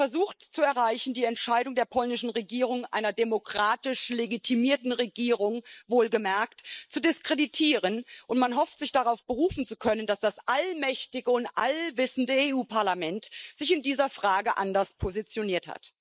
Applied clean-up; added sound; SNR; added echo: neural mask model Resemble Enhance denoiser.